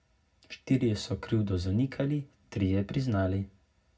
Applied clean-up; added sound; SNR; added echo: none; none; none; reverberation time 0.4 s.